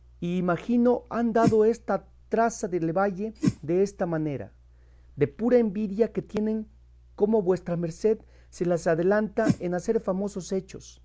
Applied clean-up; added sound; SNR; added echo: none; Whoosh, swoosh, swish; 0 dB; none.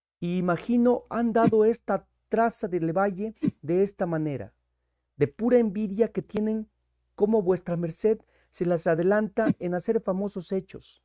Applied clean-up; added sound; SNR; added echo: neural mask model RNNoise.